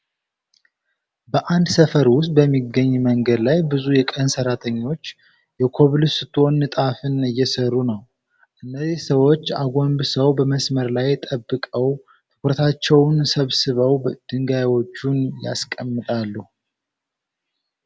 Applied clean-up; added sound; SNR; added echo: none; none; none; none.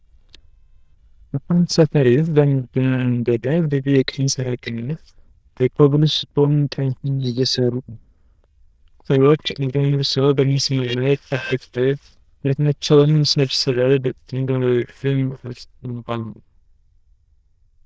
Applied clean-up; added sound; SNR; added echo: neural diffusion model UNIVERSE++.